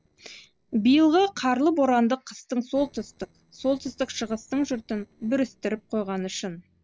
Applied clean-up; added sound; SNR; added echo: neural separator model SepFormer DNS4.